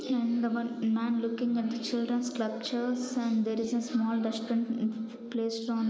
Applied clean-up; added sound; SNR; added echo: none; none; none; none.